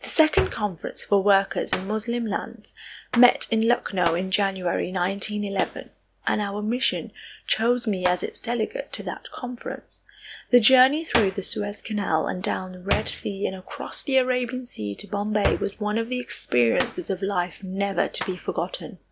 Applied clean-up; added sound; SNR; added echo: none; Hands; 12 dB; none.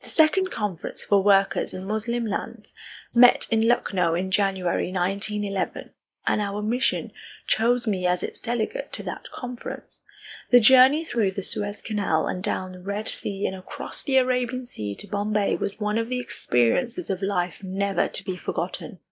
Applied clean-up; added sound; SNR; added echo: neural mask model Resemble Enhance denoiser.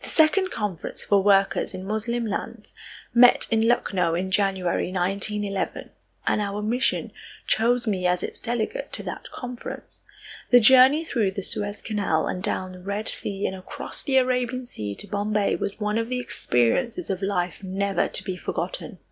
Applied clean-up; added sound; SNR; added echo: none; none; none; none.